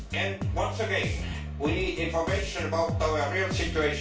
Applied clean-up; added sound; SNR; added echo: none; Bass guitar; 3 dB; reverberation time 0.3 s.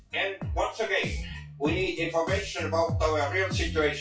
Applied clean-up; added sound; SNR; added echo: classical method WPE with log-MMSE.